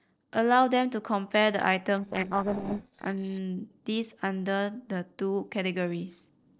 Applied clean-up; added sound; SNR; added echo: neural separator model SepFormer DNS4.